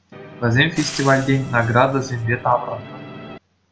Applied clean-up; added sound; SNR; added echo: none; Musical instrument + Frying (food); 14 dB; none.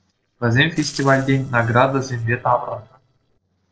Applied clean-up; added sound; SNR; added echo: neural separator model SepFormer DNS4.